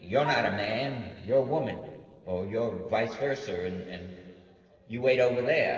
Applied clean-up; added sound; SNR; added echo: neural separator model SepFormer DNS4.